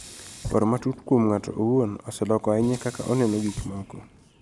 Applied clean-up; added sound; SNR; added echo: none; Sink (filling or washing); 16 dB; none.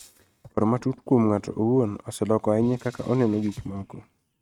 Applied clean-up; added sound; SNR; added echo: neural mask model RNNoise.